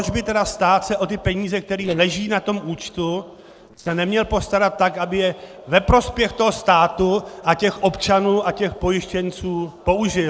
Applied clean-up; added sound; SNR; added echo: neural separator model SepFormer DNS4.